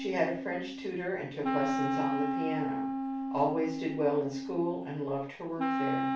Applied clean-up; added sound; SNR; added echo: none; Wind instrument, woodwind instrument; 1 dB; reverberation time 0.3 s.